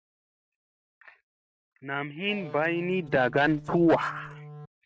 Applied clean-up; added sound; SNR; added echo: neural mask model RNNoise.